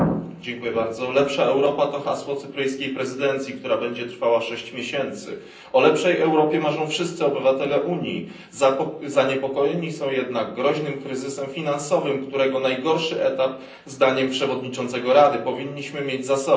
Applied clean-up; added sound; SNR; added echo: none; none; none; reverberation time 0.6 s.